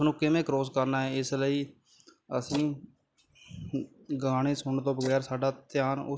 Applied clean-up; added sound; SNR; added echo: neural mask model Resemble Enhance denoiser.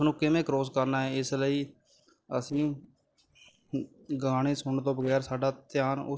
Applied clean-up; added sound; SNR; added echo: neural separator model SepFormer DNS4.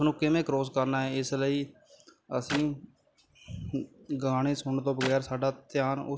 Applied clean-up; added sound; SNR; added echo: none; Clapping; 11 dB; none.